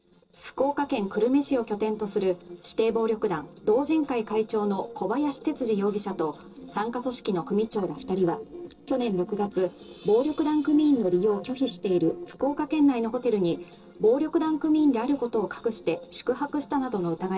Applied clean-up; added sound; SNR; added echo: neural separator model SepFormer DNS4.